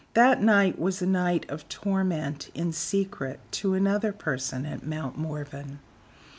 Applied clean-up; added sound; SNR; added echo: none; none; none; none.